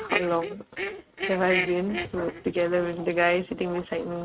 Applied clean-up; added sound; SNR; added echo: neural mask model RNNoise.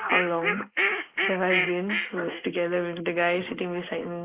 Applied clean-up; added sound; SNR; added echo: neural mask model Resemble Enhance denoiser.